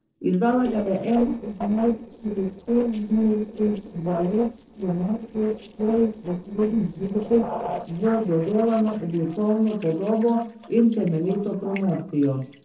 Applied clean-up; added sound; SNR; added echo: neural separator model SepFormer DNS4.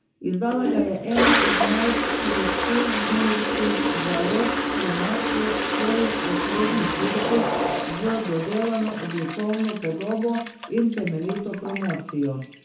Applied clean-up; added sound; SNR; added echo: none; Toilet flush; 0 dB; reverberation time 0.6 s.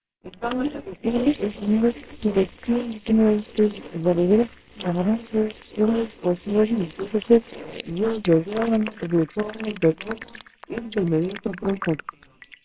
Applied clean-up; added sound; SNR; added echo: neural separator model SepFormer WHAMR!.